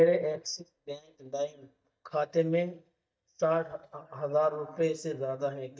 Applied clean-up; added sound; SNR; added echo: neural mask model DeepFilterNet 3.